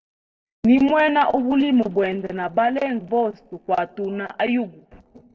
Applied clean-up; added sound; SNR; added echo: neural separator model SepFormer DNS4.